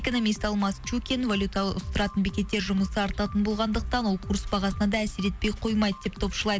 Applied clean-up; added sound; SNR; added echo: none; none; none; none.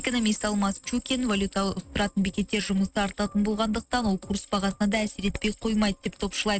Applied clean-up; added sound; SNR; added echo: neural mask model RNNoise.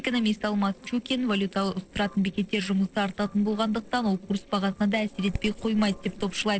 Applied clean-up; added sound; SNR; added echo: neural separator model SepFormer DNS4.